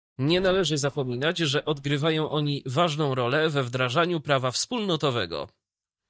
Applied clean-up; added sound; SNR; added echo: neural mask model DeepFilterNet 3.